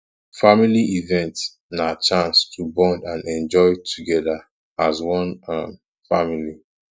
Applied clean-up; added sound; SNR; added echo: none; none; none; none.